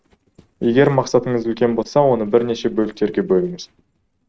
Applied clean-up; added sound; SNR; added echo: neural mask model RNNoise.